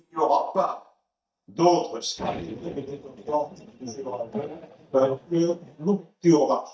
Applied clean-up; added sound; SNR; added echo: neural mask model DeepFilterNet 3.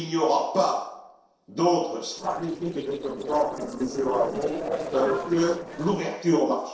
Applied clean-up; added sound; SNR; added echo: neural separator model SepFormer DNS4.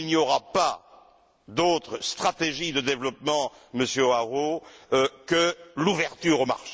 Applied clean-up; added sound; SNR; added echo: none; none; none; none.